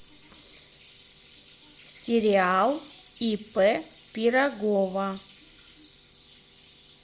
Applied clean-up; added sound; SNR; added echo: none; none; none; none.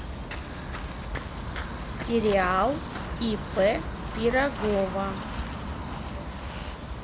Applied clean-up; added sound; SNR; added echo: none; Subway, metro, underground / Train + Walk, footsteps; 4 dB; none.